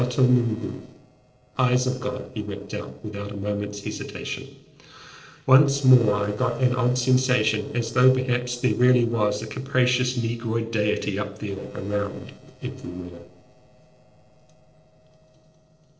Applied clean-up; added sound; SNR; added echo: neural separator model SepFormer DNS4.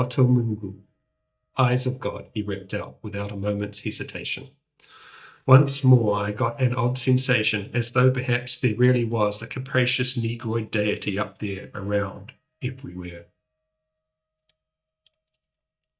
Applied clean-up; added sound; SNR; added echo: neural mask model DeepFilterNet 3.